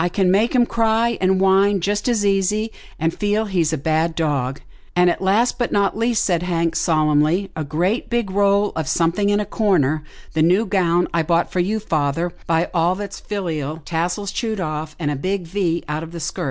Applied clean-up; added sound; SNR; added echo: none; none; none; none.